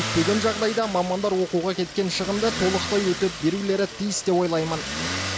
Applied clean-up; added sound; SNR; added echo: none; Motor vehicle (road); 7 dB; none.